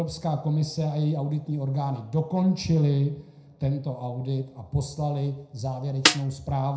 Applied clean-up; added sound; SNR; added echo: none; Snare drum; -3 dB; reverberation time 0.4 s.